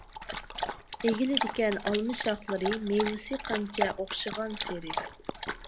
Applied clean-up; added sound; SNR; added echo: none; Dog; 3 dB; none.